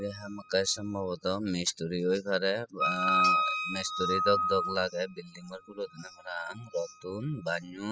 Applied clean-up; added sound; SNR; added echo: classical method spectral subtraction.